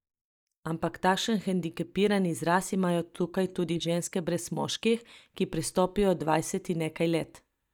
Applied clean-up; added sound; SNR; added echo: neural mask model DeepFilterNet 3.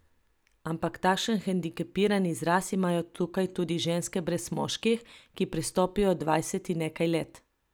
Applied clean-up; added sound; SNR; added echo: none; none; none; none.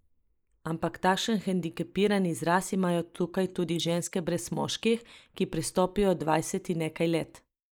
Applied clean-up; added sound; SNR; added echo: neural mask model Resemble Enhance denoiser.